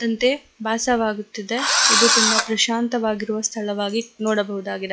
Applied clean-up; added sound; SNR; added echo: classical method log-MMSE.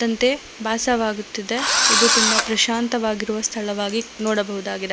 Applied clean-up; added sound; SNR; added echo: none; Engine / Drill; -3 dB; none.